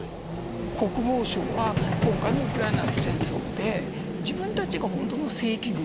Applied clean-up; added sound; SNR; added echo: none; Vehicle; 0 dB; none.